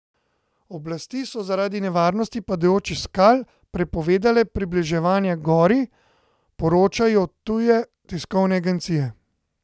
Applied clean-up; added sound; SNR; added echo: none; none; none; none.